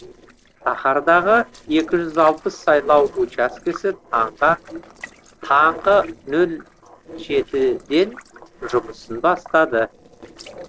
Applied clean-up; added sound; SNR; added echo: neural separator model SepFormer DNS4.